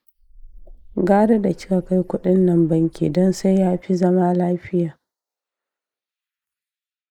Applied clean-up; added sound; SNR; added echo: neural mask model Resemble Enhance denoiser.